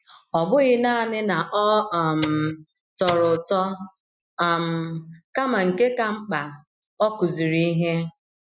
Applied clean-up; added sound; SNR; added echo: classical method Wiener filter.